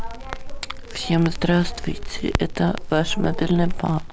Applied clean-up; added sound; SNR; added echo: none; Crackle; 4 dB; none.